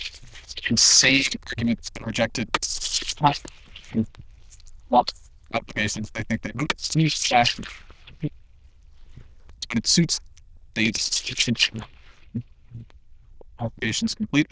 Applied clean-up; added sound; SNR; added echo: neural diffusion model UNIVERSE++.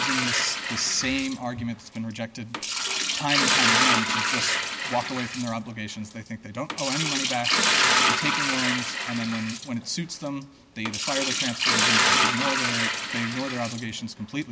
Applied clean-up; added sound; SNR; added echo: none; Liquid; -4 dB; none.